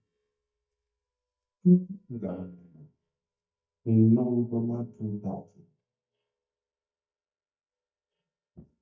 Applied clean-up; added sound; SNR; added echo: neural mask model DeepFilterNet 3.